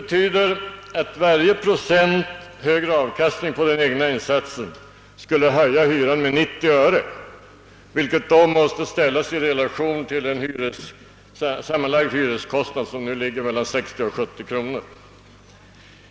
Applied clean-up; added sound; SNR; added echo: none; none; none; none.